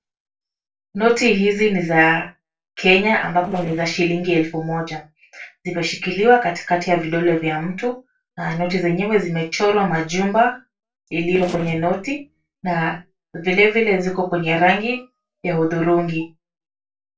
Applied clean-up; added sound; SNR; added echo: neural separator model SepFormer DNS4.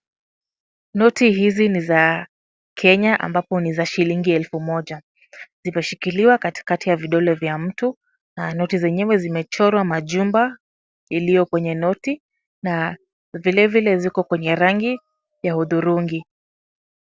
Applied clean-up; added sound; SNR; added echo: none; none; none; none.